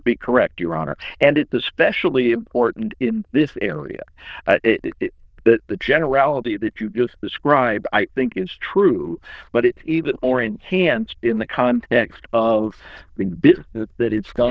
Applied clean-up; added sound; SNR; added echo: neural diffusion model UNIVERSE++.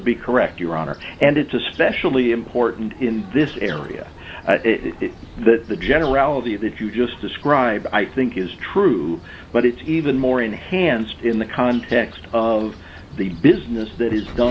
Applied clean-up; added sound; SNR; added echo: none; Bird vocalization, bird call, bird song; 18 dB; none.